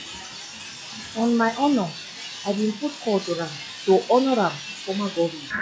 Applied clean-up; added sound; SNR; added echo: classical method log-MMSE.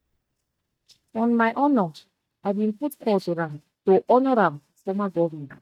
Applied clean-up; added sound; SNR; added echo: neural mask model DeepFilterNet 3.